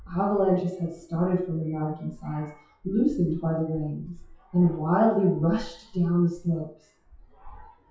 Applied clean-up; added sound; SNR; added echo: classical method WPE with log-MMSE.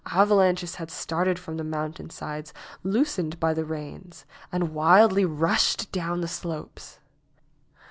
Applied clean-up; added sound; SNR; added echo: none; none; none; none.